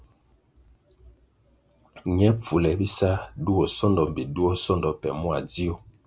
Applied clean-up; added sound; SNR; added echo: none; none; none; none.